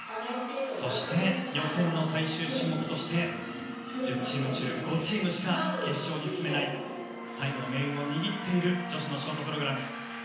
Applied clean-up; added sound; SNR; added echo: none; Brass instrument; 14 dB; reverberation time 0.9 s.